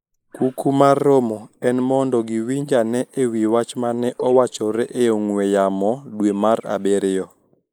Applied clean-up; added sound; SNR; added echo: neural mask model Resemble Enhance denoiser.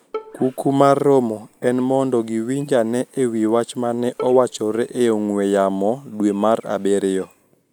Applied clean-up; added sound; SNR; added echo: none; Bowed string instrument; 18 dB; none.